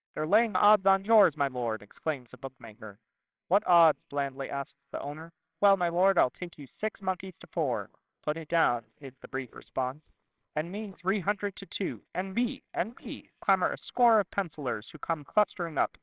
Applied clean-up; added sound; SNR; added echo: neural separator model SepFormer WHAMR!.